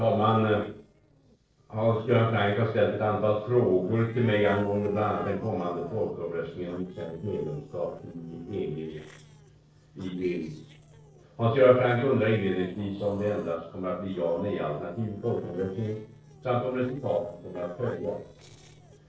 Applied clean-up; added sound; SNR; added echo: neural separator model SepFormer DNS4.